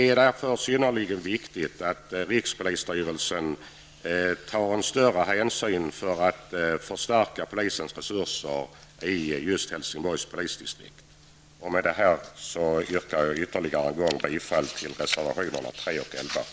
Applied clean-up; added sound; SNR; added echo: none; none; none; none.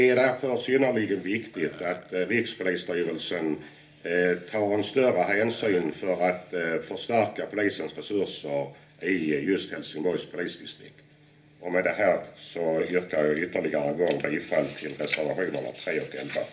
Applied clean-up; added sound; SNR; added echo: none; Burping, eructation; 19 dB; reverberation time 0.3 s.